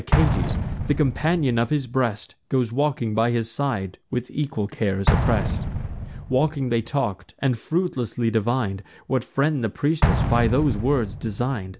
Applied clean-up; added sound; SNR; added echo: none; Explosion; 4 dB; none.